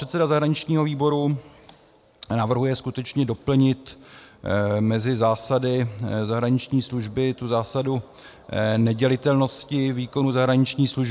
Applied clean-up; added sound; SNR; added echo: none; none; none; none.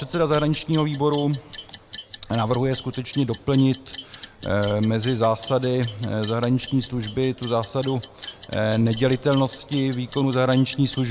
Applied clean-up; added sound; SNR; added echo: none; Clock; 18 dB; none.